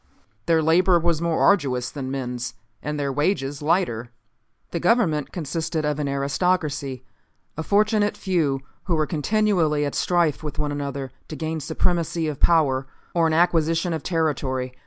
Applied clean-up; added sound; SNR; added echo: none; none; none; none.